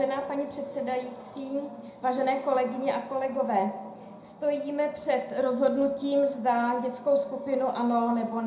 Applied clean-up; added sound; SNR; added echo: none; none; none; reverberation time 0.4 s.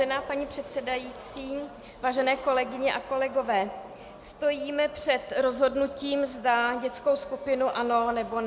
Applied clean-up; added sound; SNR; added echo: none; none; none; none.